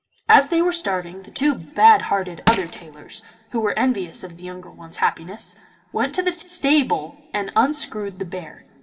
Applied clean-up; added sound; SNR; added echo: none; Crushing; 3 dB; reverberation time 1.7 s.